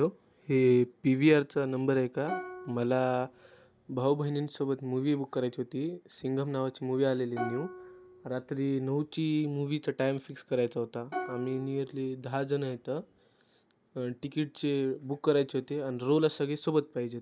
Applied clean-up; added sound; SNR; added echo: none; Plucked string instrument; 13 dB; none.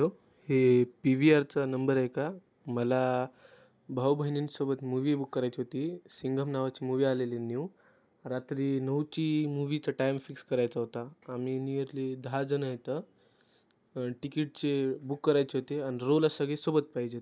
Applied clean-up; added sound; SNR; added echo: none; none; none; none.